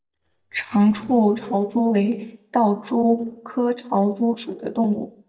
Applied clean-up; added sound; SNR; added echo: neural mask model DeepFilterNet 3.